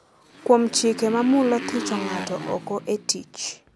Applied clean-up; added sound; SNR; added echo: none; Motorcycle; 11 dB; none.